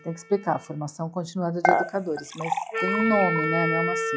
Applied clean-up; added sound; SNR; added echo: classical method log-MMSE.